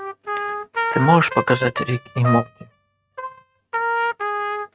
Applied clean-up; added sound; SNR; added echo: neural mask model RNNoise.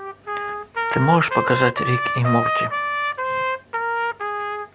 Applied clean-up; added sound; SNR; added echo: none; Trumpet; 1 dB; none.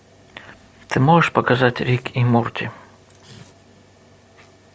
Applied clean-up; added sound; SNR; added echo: none; none; none; none.